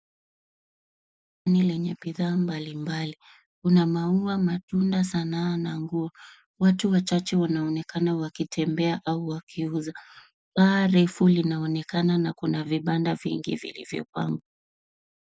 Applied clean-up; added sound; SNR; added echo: none; none; none; none.